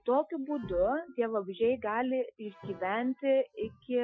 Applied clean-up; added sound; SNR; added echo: classical method Wiener filter.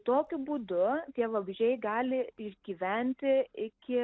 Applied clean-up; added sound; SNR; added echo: none; none; none; none.